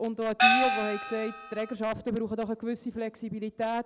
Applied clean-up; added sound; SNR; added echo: none; Gong; -5 dB; none.